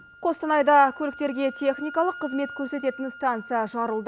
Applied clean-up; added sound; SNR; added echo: none; Wind instrument, woodwind instrument; 17 dB; none.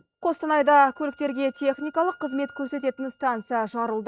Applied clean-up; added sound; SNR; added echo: neural mask model RNNoise.